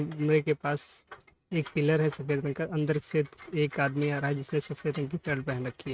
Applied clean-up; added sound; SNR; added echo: neural mask model RNNoise.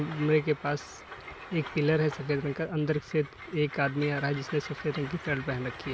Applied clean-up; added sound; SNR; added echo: none; Train; 14 dB; none.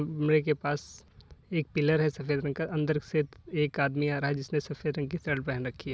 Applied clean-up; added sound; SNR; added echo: none; none; none; none.